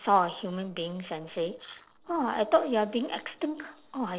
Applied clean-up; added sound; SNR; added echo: neural separator model SepFormer DNS4.